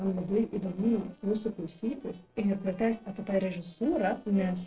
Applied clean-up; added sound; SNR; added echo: neural separator model SepFormer DNS4.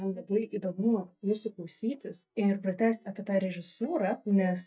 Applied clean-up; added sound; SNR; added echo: neural mask model DeepFilterNet 3.